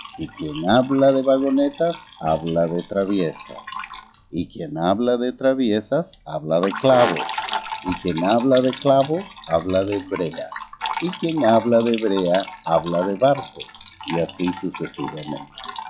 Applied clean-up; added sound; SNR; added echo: classical method log-MMSE.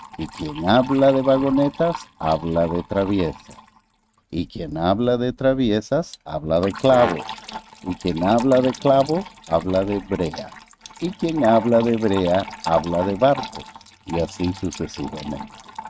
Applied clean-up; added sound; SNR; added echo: neural mask model RNNoise.